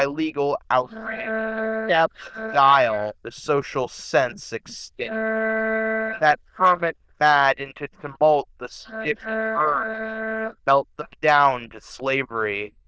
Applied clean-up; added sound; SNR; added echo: neural diffusion model UNIVERSE++.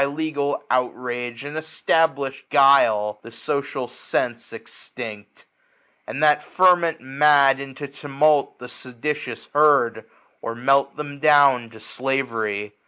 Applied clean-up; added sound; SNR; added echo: none; none; none; none.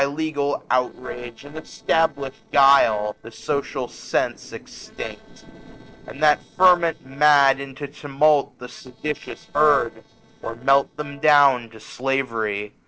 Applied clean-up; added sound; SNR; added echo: neural separator model SepFormer DNS4.